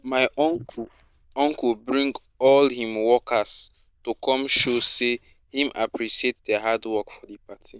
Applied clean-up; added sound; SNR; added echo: neural diffusion model UNIVERSE++.